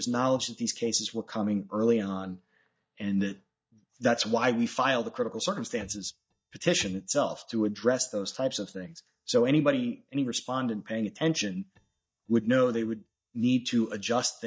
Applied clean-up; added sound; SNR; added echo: neural mask model DeepFilterNet 3.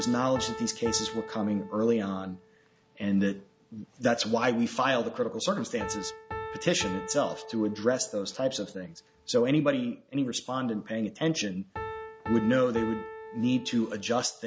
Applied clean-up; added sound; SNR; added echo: none; Piano; 13 dB; none.